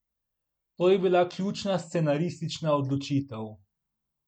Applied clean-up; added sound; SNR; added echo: none; none; none; none.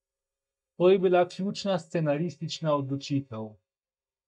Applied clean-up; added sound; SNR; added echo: neural mask model DeepFilterNet 3.